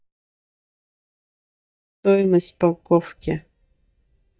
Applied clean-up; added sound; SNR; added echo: neural mask model DeepFilterNet 3.